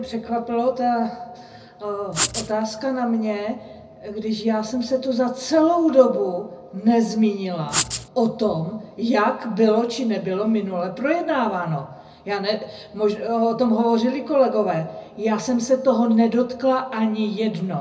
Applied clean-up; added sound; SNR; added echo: none; Writing; 4 dB; reverberation time 0.4 s.